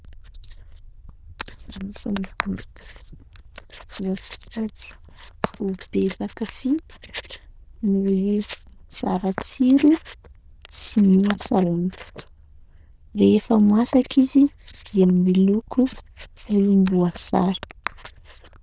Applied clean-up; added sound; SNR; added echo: neural diffusion model UNIVERSE++.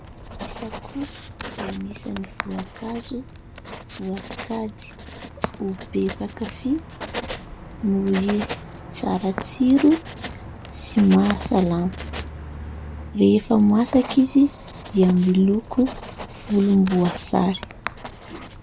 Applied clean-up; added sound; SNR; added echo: none; Writing; 13 dB; none.